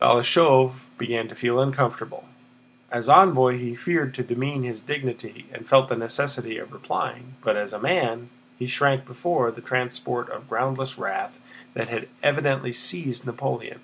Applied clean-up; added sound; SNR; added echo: none; none; none; none.